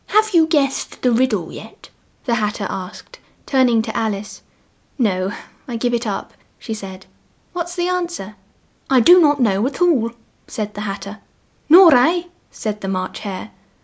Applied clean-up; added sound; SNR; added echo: none; none; none; none.